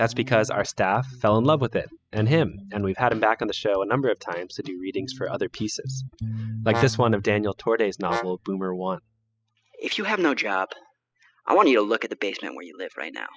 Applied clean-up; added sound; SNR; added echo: classical method spectral subtraction.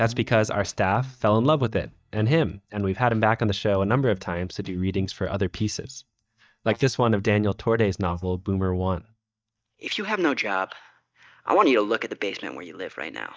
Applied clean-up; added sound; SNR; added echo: neural mask model DeepFilterNet 3.